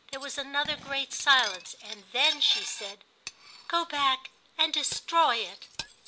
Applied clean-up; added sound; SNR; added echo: none; Cutlery, silverware; 13 dB; none.